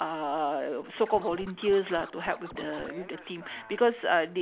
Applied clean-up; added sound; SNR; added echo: none; Scratching (performance technique); 18 dB; none.